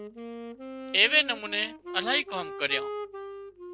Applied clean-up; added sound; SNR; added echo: none; Wind instrument, woodwind instrument; 9 dB; none.